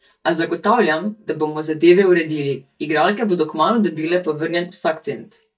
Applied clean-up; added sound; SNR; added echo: neural mask model DeepFilterNet 3.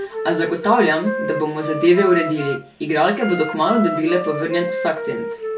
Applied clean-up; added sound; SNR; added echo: none; Wind instrument, woodwind instrument; 7 dB; reverberation time 0.2 s.